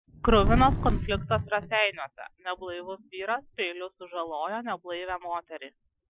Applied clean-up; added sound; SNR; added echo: classical method Wiener filter.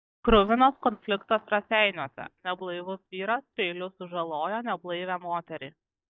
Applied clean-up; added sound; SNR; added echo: neural mask model DeepFilterNet 3.